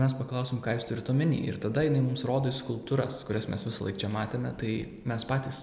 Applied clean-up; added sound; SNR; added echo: none; none; none; none.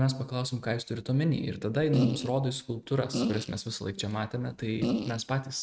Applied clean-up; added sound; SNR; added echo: neural mask model RNNoise.